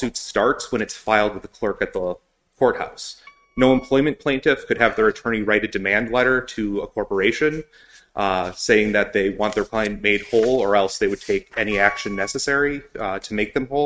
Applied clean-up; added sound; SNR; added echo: neural mask model RNNoise.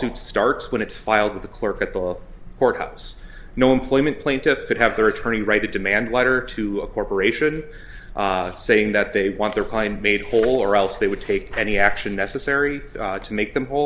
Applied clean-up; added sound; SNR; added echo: none; none; none; none.